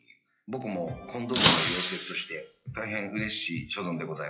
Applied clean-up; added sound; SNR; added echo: classical method WPE with log-MMSE.